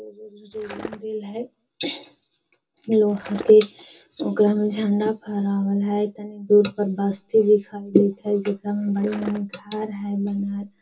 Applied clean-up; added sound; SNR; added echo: none; Skateboard; 13 dB; reverberation time 0.2 s.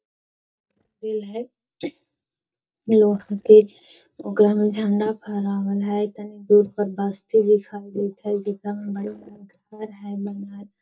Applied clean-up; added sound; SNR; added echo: neural mask model DeepFilterNet 3.